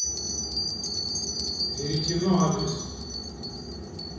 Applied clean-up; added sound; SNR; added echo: none; Bell; 3 dB; reverberation time 1.1 s.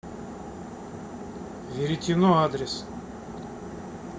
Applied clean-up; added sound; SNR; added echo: none; none; none; none.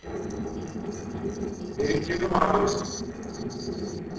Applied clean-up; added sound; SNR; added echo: neural separator model SepFormer DNS4.